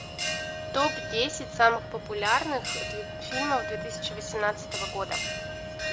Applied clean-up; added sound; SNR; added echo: none; Bell; 4 dB; none.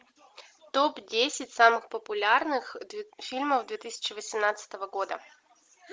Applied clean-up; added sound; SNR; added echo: none; none; none; none.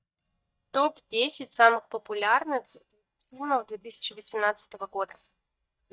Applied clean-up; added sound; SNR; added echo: neural mask model DeepFilterNet 3.